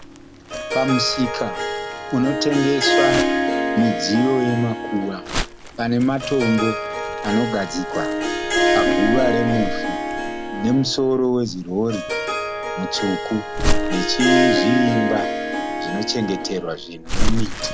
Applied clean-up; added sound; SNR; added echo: none; Harp + Crumpling, crinkling; -1 dB; none.